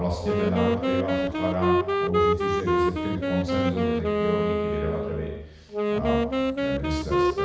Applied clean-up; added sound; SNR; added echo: none; Wind instrument, woodwind instrument; -4 dB; reverberation time 0.9 s.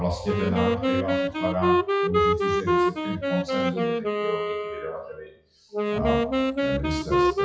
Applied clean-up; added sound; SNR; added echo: classical method WPE with log-MMSE.